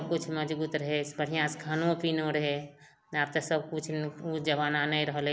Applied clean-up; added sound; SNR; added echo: none; none; none; none.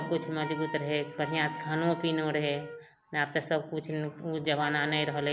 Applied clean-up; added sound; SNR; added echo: none; Wind instrument, woodwind instrument; 12 dB; none.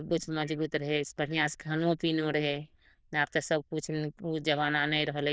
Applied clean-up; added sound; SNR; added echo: neural diffusion model UNIVERSE++.